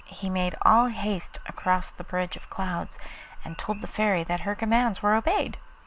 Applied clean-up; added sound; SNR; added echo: none; none; none; none.